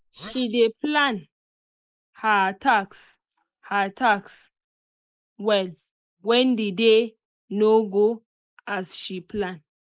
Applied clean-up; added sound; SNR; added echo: neural mask model Resemble Enhance denoiser.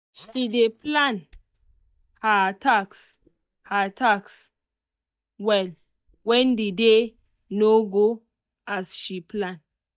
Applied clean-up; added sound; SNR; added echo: neural mask model DeepFilterNet 3.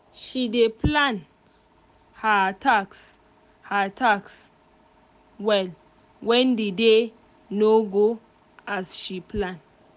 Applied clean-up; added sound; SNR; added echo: none; none; none; none.